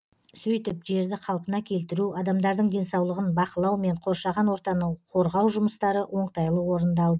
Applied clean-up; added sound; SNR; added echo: none; none; none; none.